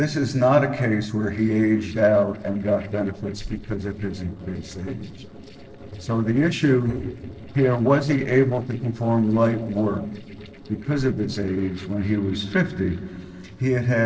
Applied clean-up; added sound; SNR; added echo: neural separator model SepFormer DNS4.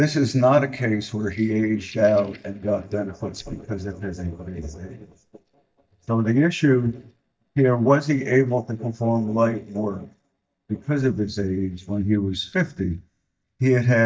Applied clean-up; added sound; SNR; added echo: neural mask model DeepFilterNet 3.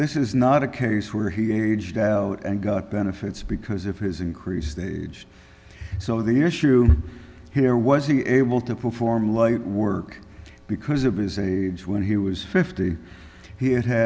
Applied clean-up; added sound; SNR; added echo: none; none; none; none.